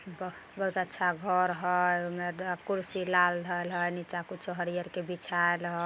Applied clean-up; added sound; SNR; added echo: none; none; none; none.